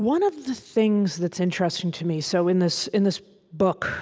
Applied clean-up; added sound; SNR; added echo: none; none; none; none.